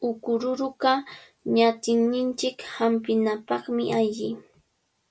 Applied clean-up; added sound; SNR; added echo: none; none; none; none.